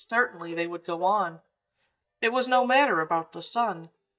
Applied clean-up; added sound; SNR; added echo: neural mask model DeepFilterNet 3.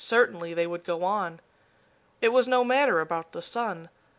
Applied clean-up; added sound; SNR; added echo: none; none; none; none.